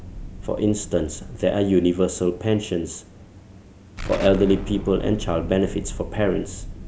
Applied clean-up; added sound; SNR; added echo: none; Explosion; 11 dB; none.